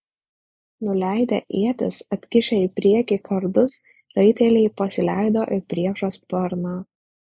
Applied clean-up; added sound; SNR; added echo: neural mask model Resemble Enhance denoiser.